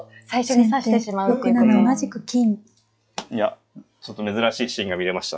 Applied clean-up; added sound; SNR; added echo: classical method log-MMSE.